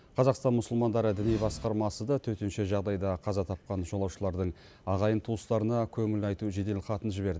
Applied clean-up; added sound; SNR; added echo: none; none; none; none.